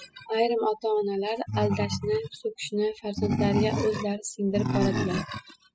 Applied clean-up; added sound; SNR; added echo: classical method spectral subtraction.